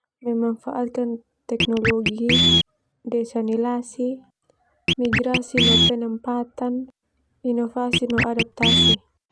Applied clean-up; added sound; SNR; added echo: none; Scratching (performance technique); -2 dB; none.